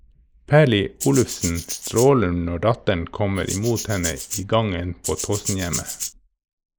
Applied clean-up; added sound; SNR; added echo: neural mask model Resemble Enhance denoiser.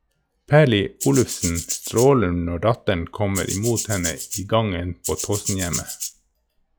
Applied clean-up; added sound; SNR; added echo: classical method log-MMSE.